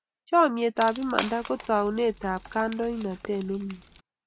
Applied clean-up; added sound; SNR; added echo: none; Wood; 8 dB; none.